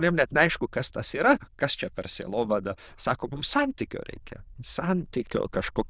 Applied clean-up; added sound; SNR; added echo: neural diffusion model UNIVERSE++.